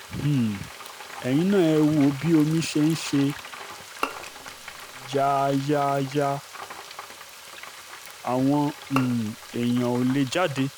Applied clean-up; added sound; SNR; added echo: none; Bowed string instrument + Frying (food); 14 dB; none.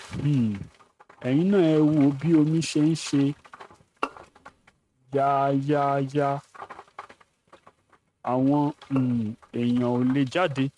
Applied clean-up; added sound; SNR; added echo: neural mask model RNNoise.